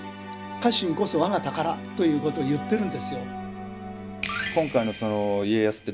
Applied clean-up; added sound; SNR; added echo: none; none; none; none.